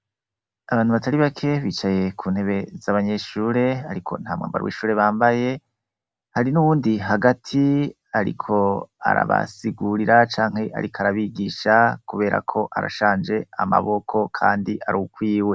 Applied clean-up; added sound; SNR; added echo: none; none; none; none.